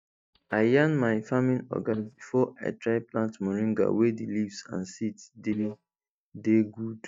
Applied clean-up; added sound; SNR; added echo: neural mask model DeepFilterNet 3.